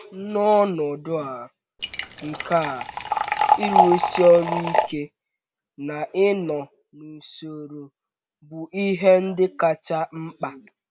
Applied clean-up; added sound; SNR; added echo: none; Liquid; -1 dB; none.